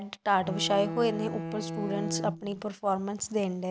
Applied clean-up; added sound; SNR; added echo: none; Bowed string instrument; 5 dB; none.